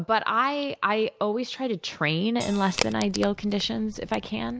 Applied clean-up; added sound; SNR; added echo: none; Crack + Crash cymbal; 10 dB; none.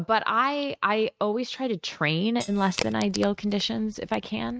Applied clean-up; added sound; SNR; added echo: neural mask model RNNoise.